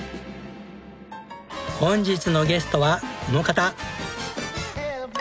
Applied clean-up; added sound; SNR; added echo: none; Acoustic guitar; 19 dB; none.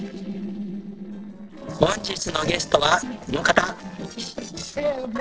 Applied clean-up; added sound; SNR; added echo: neural separator model SepFormer DNS4.